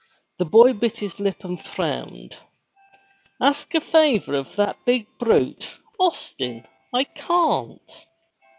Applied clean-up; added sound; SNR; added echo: none; none; none; none.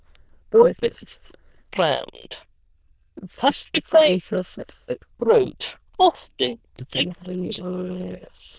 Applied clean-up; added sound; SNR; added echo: neural diffusion model UNIVERSE++.